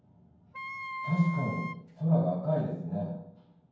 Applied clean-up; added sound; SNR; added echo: none; Wind instrument, woodwind instrument; 9 dB; reverberation time 0.9 s.